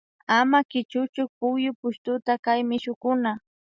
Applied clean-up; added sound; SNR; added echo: none; none; none; none.